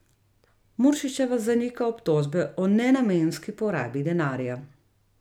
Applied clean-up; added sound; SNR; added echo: none; none; none; none.